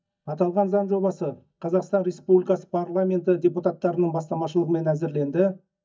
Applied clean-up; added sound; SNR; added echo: neural mask model DeepFilterNet 3.